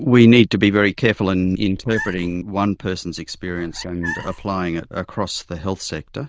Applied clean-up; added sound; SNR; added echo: neural diffusion model UNIVERSE++.